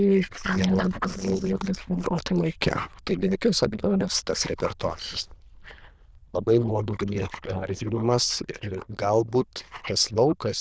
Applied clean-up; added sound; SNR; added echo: neural diffusion model UNIVERSE++.